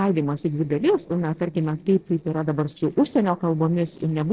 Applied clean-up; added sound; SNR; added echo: neural separator model SepFormer DNS4.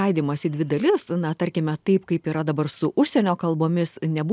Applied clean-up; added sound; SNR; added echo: none; none; none; none.